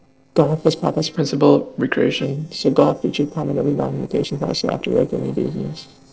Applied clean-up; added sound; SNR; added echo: neural separator model SepFormer DNS4.